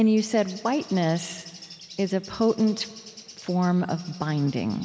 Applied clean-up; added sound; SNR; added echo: none; Bird; 20 dB; none.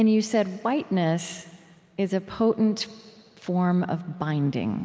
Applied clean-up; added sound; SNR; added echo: none; none; none; none.